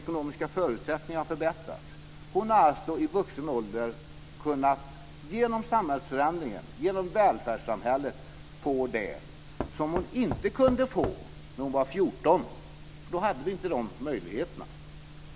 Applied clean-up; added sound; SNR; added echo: none; Knock / Wood; 9 dB; none.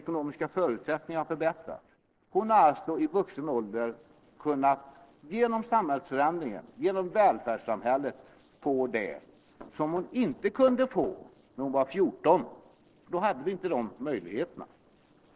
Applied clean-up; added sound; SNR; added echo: neural separator model SepFormer DNS4.